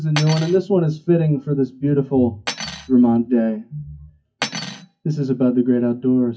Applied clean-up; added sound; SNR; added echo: classical method WPE with log-MMSE.